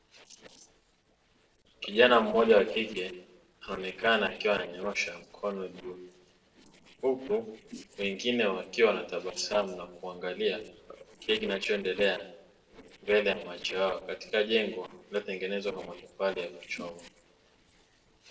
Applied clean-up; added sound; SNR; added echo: neural separator model SepFormer DNS4.